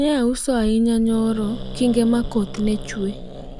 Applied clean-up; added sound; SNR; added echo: none; Growling; 11 dB; none.